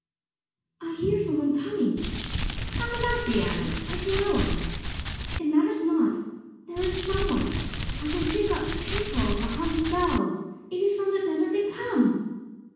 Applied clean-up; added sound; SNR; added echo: none; Crumpling, crinkling; 2 dB; reverberation time 1.2 s.